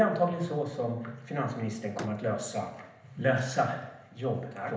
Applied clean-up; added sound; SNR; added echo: none; Slam; 19 dB; reverberation time 0.8 s.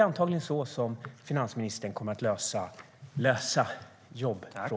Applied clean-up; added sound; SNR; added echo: none; none; none; none.